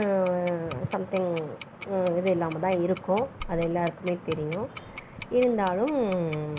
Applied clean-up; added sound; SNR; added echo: none; Wind + Tick-tock; 16 dB; none.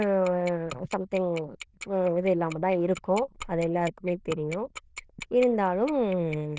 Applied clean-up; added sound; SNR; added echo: neural diffusion model UNIVERSE++.